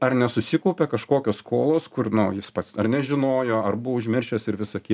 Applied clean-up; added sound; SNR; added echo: none; none; none; none.